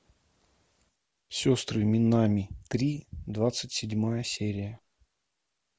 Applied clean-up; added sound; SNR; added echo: none; none; none; none.